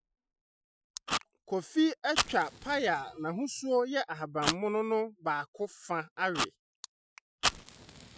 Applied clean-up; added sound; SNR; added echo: classical method Wiener filter.